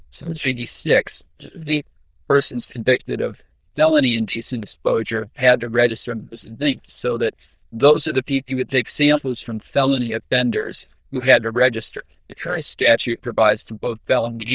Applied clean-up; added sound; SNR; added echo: neural diffusion model UNIVERSE++.